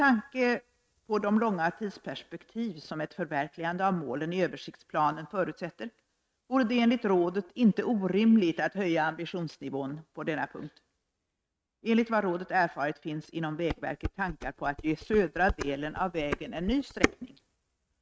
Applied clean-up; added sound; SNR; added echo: neural mask model RNNoise.